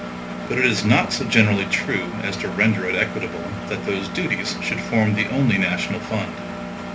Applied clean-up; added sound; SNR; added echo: none; Engine; 8 dB; reverberation time 0.3 s.